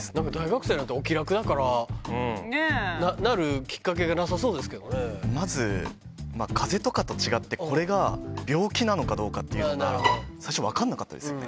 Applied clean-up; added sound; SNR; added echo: none; Bowed string instrument; 1 dB; none.